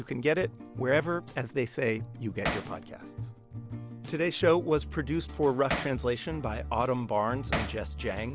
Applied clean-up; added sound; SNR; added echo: none; Hammer; 3 dB; none.